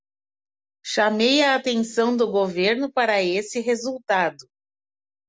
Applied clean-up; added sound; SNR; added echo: none; none; none; none.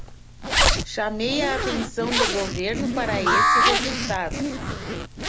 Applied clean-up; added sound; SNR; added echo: none; Alarm + Zipper (clothing); -5 dB; none.